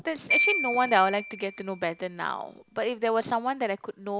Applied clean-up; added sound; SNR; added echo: none; Glockenspiel; 4 dB; none.